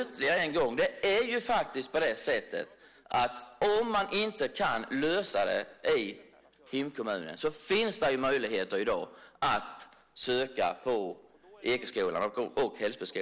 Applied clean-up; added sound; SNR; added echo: none; none; none; none.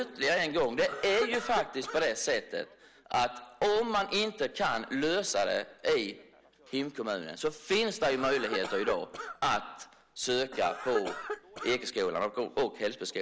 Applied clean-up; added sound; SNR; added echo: none; Cough; 8 dB; none.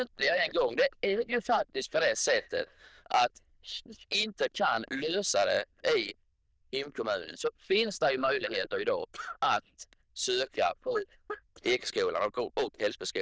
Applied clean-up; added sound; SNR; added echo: neural diffusion model UNIVERSE++.